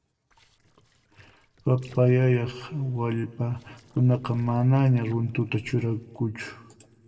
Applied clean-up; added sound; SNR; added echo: neural separator model SepFormer DNS4.